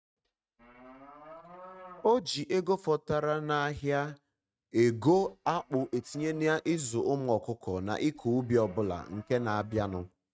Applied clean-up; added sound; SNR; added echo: neural mask model RNNoise.